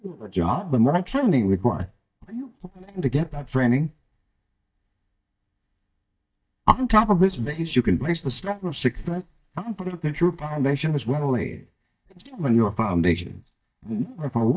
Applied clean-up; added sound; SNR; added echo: neural mask model DeepFilterNet 3.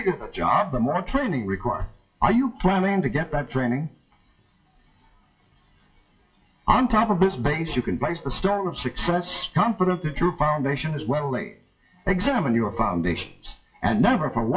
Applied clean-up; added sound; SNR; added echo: classical method WPE with log-MMSE.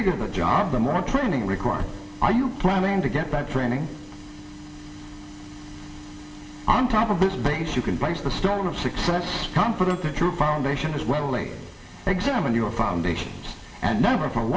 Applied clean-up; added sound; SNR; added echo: none; Microwave oven; 18 dB; reverberation time 0.9 s.